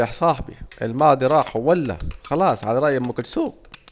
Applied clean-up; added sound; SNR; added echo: none; Bicycle bell; 15 dB; none.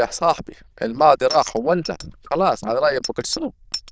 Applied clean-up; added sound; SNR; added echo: neural diffusion model UNIVERSE++.